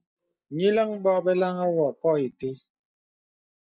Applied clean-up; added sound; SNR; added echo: neural mask model DeepFilterNet 3.